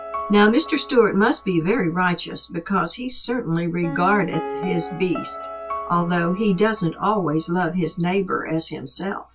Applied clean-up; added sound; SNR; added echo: none; Piano; 13 dB; reverberation time 0.1 s.